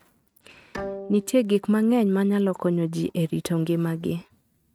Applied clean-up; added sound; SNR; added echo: neural mask model RNNoise.